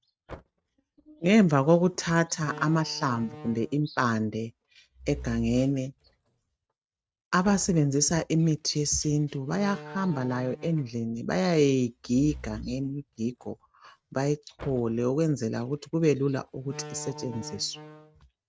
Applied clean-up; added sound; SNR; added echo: neural mask model RNNoise.